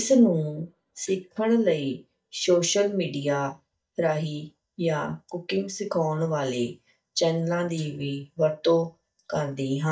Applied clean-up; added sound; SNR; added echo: neural mask model DeepFilterNet 3.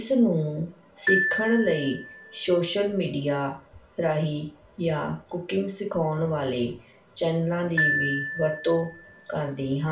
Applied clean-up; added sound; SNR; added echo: none; Glockenspiel; 3 dB; reverberation time 0.3 s.